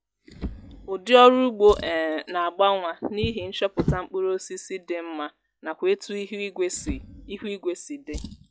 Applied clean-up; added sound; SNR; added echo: classical method log-MMSE.